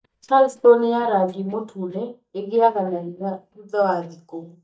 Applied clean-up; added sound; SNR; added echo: neural mask model DeepFilterNet 3.